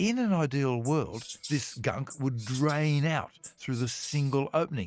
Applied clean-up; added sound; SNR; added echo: neural mask model RNNoise.